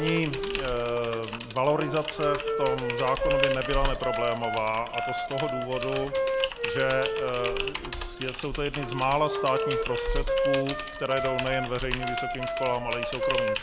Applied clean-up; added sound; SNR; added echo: none; Wind instrument, woodwind instrument + Typing; 0 dB; none.